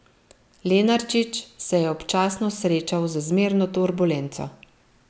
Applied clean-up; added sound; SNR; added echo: none; none; none; none.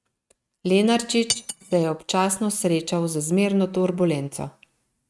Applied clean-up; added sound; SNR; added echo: neural mask model RNNoise.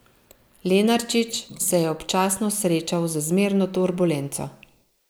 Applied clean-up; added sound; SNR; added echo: neural mask model Resemble Enhance denoiser.